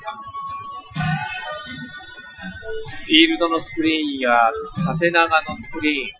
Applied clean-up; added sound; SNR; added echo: classical method Wiener filter.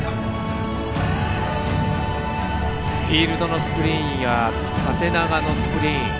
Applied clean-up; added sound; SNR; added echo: none; Bathtub (filling or washing); 20 dB; none.